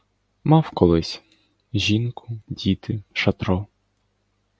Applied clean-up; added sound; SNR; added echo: none; none; none; none.